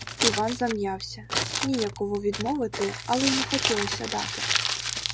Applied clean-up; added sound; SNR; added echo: none; Crumpling, crinkling; 0 dB; none.